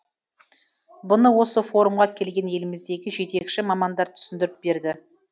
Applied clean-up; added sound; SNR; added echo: none; none; none; none.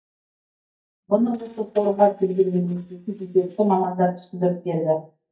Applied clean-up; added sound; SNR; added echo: neural mask model DeepFilterNet 3.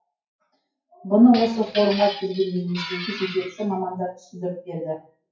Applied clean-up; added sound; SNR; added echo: classical method WPE with log-MMSE.